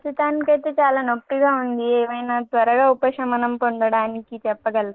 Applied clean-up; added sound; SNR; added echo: neural mask model Resemble Enhance denoiser.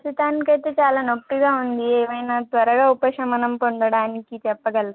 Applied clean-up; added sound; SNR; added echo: none; none; none; none.